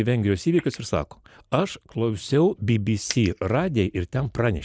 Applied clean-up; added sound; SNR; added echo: neural mask model Resemble Enhance denoiser.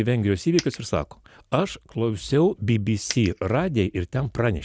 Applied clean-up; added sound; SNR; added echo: none; Coin (dropping); 13 dB; none.